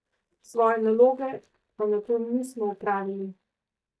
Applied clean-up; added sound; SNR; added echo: neural mask model DeepFilterNet 3.